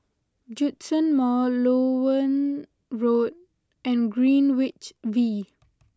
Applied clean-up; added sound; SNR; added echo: none; none; none; none.